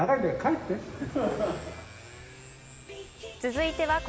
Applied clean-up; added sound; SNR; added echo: none; Motorcycle / Accelerating, revving, vroom; 17 dB; none.